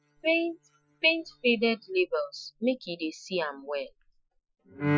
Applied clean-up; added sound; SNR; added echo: classical method Wiener filter.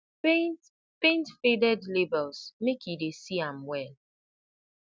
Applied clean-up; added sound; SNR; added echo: none; none; none; none.